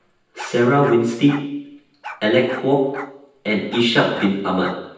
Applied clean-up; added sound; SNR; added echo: none; Bark; 17 dB; reverberation time 0.9 s.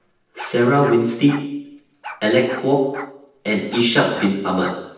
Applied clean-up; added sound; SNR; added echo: neural separator model SepFormer DNS4.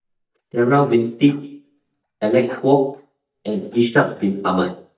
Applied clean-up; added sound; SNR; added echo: neural mask model DeepFilterNet 3.